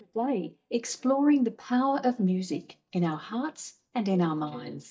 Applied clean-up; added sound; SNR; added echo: neural mask model DeepFilterNet 3.